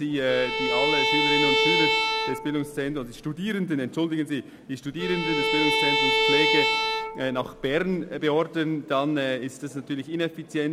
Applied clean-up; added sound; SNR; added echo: none; Bowed string instrument; -3 dB; none.